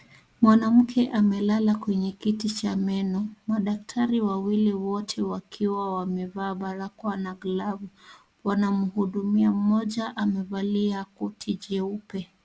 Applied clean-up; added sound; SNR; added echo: none; none; none; none.